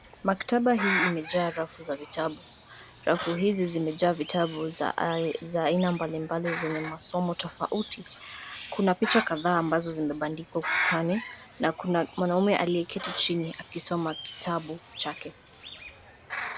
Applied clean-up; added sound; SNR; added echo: none; Bird; 9 dB; none.